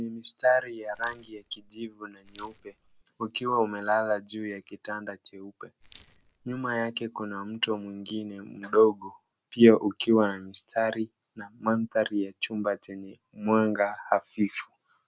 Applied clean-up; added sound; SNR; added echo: none; Rattle; 7 dB; none.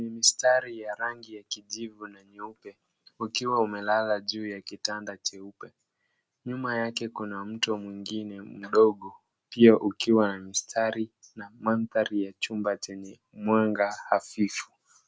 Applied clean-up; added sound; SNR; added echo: none; none; none; none.